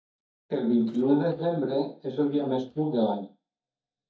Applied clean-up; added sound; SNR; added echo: neural mask model DeepFilterNet 3.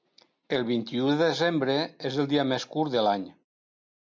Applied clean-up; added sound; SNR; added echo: none; none; none; none.